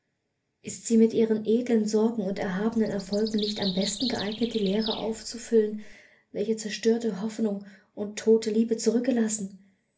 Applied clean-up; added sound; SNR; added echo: none; Bird vocalization, bird call, bird song; 12 dB; reverberation time 0.3 s.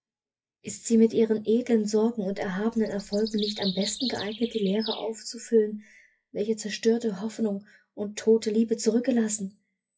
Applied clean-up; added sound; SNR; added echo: classical method WPE with log-MMSE.